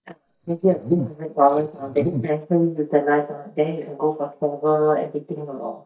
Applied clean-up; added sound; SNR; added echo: neural mask model DeepFilterNet 3.